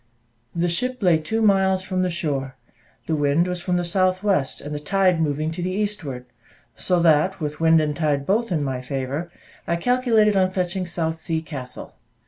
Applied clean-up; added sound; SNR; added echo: none; none; none; none.